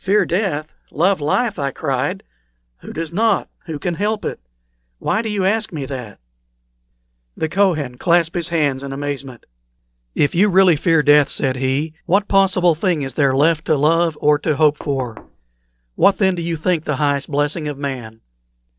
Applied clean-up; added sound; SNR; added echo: neural separator model SepFormer DNS4.